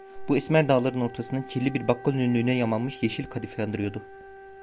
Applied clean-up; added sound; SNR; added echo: none; Wind instrument, woodwind instrument; 18 dB; none.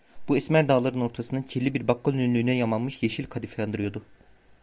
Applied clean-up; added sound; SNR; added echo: none; none; none; none.